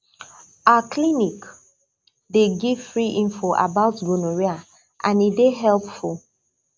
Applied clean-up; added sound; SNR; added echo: none; none; none; none.